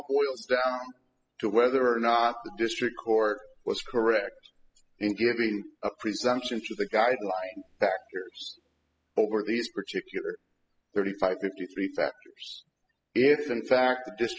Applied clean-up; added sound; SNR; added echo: classical method spectral subtraction.